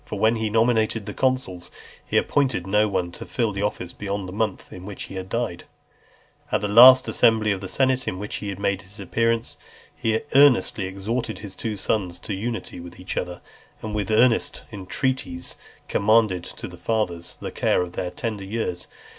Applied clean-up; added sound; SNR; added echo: none; none; none; none.